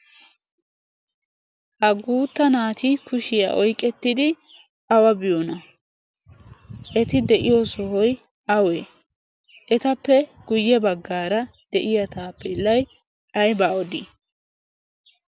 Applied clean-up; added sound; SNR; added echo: none; none; none; none.